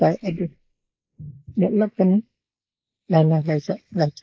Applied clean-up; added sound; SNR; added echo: neural mask model Resemble Enhance denoiser.